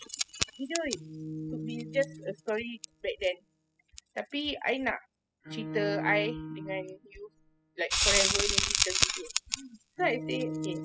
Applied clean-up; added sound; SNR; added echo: classical method spectral subtraction.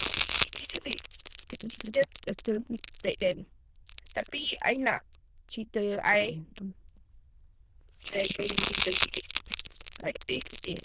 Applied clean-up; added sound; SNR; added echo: neural diffusion model UNIVERSE++.